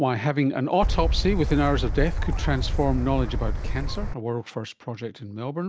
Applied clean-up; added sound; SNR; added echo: none; Gull, seagull / Wind; -1 dB; none.